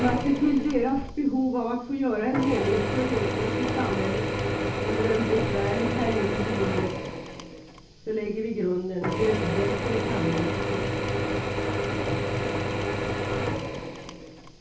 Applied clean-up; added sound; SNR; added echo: none; Drill / Mechanisms; 0 dB; reverberation time 0.3 s.